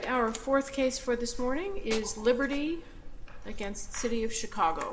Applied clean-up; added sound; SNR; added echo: none; Tools; 10 dB; reverberation time 1.0 s.